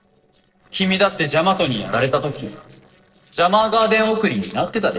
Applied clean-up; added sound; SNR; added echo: neural separator model SepFormer DNS4.